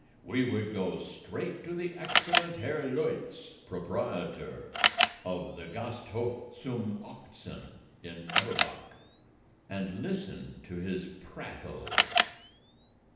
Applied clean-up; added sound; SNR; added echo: none; Camera; -3 dB; reverberation time 0.9 s.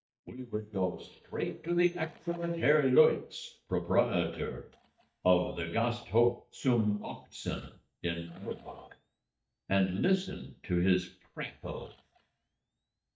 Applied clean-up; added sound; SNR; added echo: neural mask model DeepFilterNet 3.